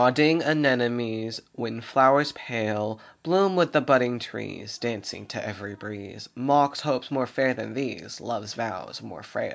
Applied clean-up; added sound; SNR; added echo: none; none; none; none.